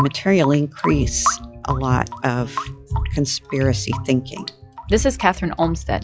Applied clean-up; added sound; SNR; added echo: classical method log-MMSE.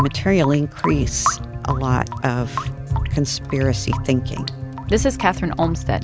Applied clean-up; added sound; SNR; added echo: none; Drip / Sink (filling or washing) / Water tap, faucet; 11 dB; none.